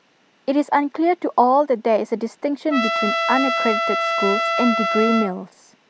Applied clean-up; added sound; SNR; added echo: none; Trumpet; 1 dB; none.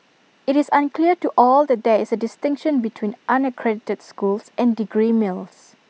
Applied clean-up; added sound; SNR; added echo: none; none; none; none.